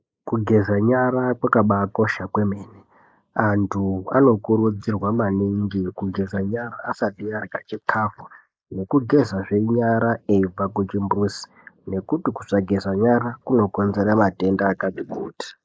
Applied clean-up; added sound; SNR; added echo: neural mask model Resemble Enhance denoiser.